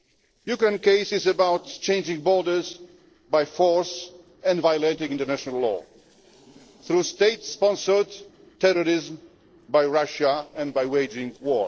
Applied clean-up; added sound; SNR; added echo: neural separator model SepFormer DNS4.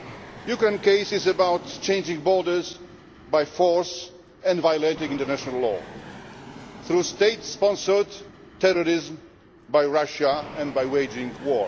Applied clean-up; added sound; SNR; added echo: none; Fixed-wing aircraft, airplane; 18 dB; none.